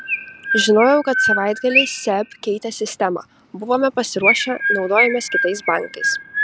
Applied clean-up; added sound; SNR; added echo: none; Chirp, tweet; 2 dB; none.